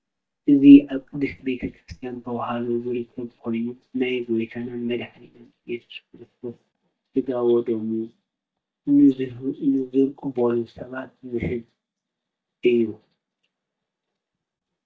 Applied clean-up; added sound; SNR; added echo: neural mask model DeepFilterNet 3.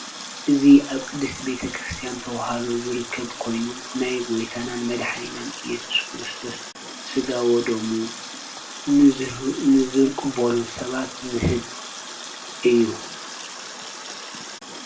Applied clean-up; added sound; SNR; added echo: none; Water tap, faucet; 12 dB; reverberation time 0.3 s.